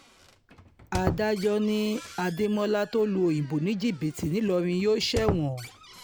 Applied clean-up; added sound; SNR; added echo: none; Squeak; 11 dB; none.